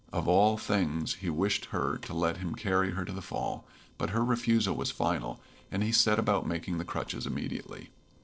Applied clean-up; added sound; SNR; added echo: neural separator model SepFormer DNS4.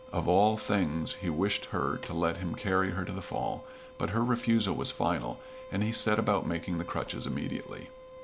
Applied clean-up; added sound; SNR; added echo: none; Bowed string instrument; 17 dB; none.